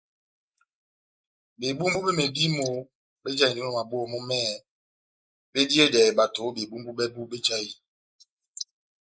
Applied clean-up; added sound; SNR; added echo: neural mask model Resemble Enhance denoiser.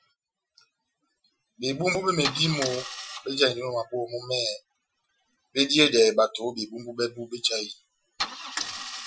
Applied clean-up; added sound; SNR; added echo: classical method Wiener filter.